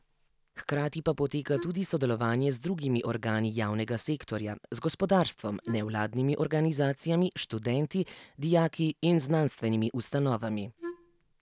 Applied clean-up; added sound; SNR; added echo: none; Wind instrument, woodwind instrument; 13 dB; none.